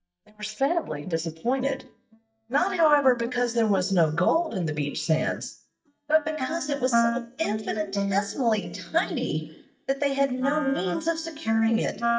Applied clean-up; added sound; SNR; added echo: neural mask model DeepFilterNet 3.